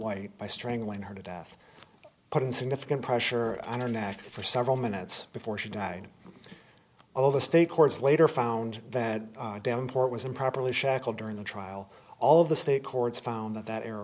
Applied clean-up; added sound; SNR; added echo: none; Keys jangling; 18 dB; none.